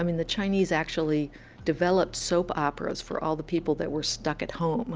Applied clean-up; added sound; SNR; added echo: none; none; none; none.